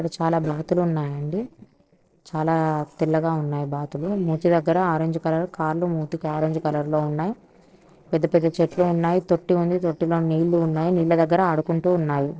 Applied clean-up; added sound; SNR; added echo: neural separator model SepFormer DNS4.